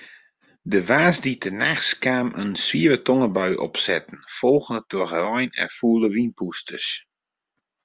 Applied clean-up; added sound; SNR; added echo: none; none; none; none.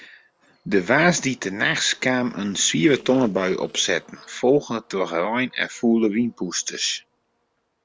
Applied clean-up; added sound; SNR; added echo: neural separator model SepFormer DNS4.